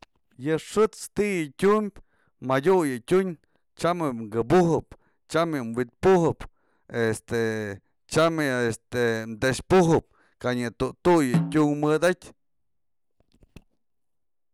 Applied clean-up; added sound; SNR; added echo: none; Snare drum; 7 dB; none.